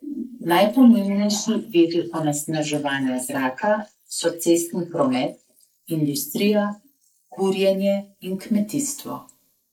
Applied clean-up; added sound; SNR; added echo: neural mask model Resemble Enhance denoiser.